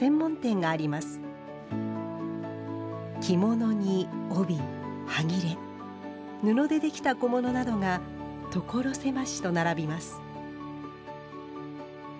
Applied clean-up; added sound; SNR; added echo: none; none; none; none.